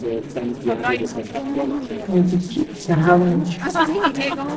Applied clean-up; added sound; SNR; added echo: neural separator model SepFormer DNS4.